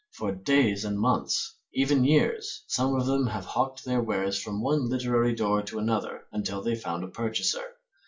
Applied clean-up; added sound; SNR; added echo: none; none; none; reverberation time 0.2 s.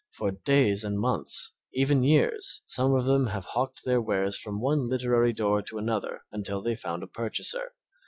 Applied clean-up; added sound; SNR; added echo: none; none; none; none.